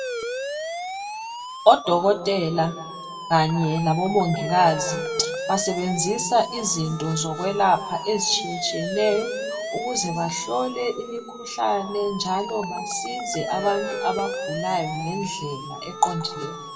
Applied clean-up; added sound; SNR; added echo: none; Siren; 8 dB; reverberation time 1.1 s.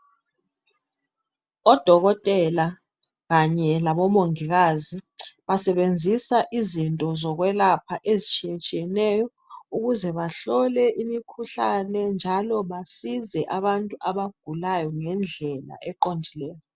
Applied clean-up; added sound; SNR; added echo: none; none; none; none.